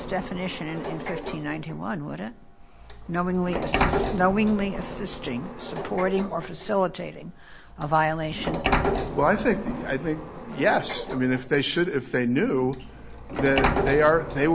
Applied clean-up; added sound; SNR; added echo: none; Sliding door; 5 dB; none.